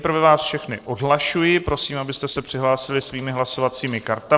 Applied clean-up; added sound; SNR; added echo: neural separator model SepFormer DNS4.